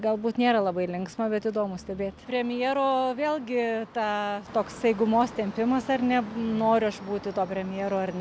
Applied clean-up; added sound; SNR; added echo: none; none; none; none.